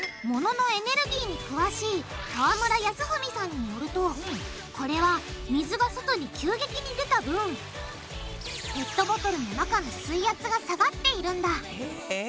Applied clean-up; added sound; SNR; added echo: none; none; none; none.